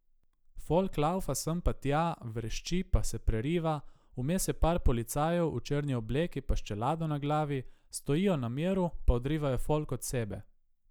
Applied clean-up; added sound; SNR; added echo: none; none; none; none.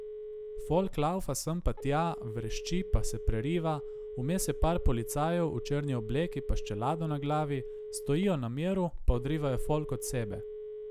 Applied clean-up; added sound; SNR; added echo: none; Telephone; 11 dB; none.